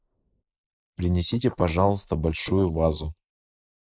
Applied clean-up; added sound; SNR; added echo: neural mask model Resemble Enhance denoiser.